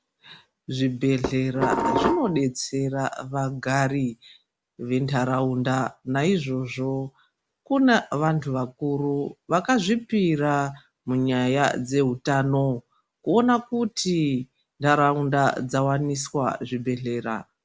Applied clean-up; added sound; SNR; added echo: none; Dishes, pots, and pans; 1 dB; none.